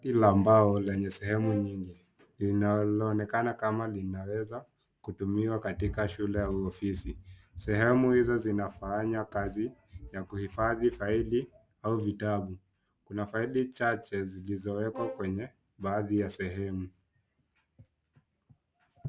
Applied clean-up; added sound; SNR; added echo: none; Brass instrument; 16 dB; none.